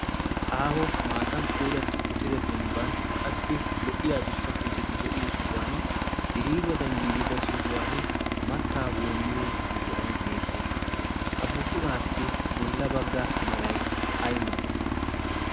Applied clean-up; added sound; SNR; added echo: none; Aircraft; -5 dB; none.